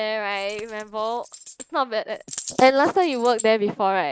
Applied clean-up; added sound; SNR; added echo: neural mask model RNNoise.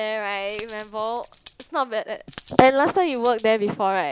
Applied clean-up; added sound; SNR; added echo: none; Coin (dropping); 13 dB; none.